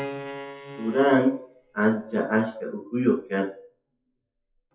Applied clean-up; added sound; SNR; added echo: classical method WPE with log-MMSE.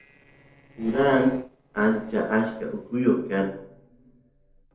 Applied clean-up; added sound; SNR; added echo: neural separator model SepFormer DNS4.